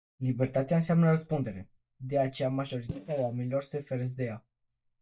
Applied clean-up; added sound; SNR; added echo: neural mask model DeepFilterNet 3.